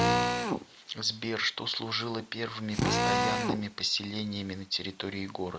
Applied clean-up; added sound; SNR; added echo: none; Drill; -1 dB; none.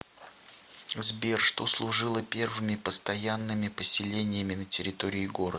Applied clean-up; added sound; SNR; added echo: none; none; none; none.